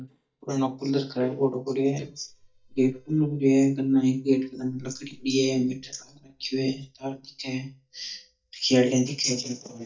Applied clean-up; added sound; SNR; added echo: neural mask model DeepFilterNet 3.